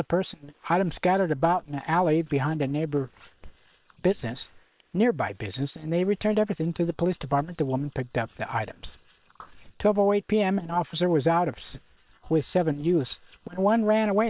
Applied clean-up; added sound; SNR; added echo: neural separator model SepFormer WHAM!.